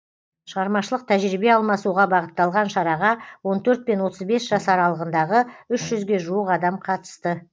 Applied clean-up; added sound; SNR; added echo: neural mask model DeepFilterNet 3.